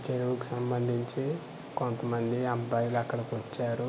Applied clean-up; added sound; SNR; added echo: none; none; none; none.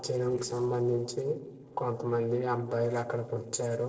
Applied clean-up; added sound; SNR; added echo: neural separator model SepFormer DNS4.